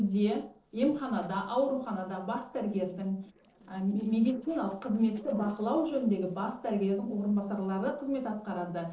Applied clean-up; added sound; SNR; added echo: neural separator model SepFormer DNS4.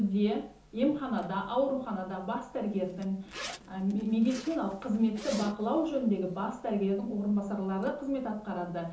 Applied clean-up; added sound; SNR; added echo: none; Zipper (clothing); 18 dB; reverberation time 0.6 s.